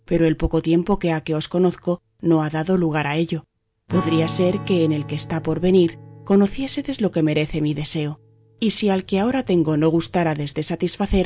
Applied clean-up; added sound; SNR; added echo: none; Strum; 16 dB; none.